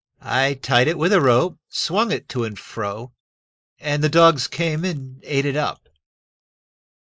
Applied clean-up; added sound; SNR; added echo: neural mask model Resemble Enhance denoiser.